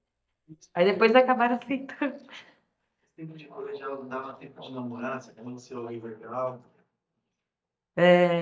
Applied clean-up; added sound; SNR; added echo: neural mask model DeepFilterNet 3.